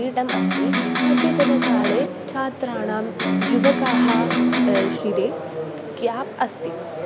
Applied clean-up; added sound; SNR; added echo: none; Electric guitar; -5 dB; none.